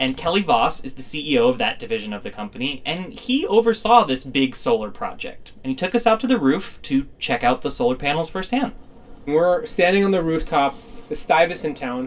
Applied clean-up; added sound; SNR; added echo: none; Fire; 18 dB; reverberation time 0.1 s.